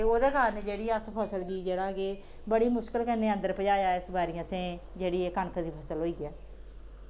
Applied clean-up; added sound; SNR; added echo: none; Engine starting; 12 dB; none.